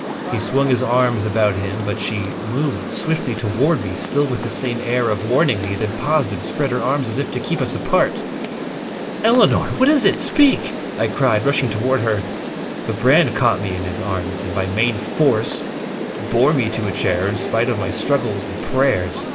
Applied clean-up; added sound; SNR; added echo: none; Rain; 6 dB; reverberation time 0.6 s.